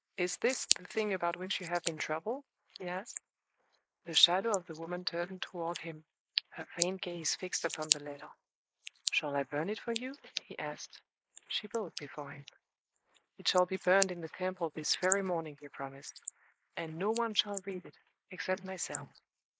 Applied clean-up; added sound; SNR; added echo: neural mask model Resemble Enhance denoiser.